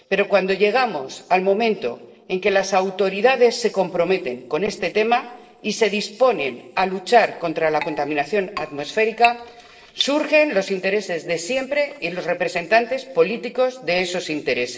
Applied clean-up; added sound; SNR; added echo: neural separator model SepFormer DNS4.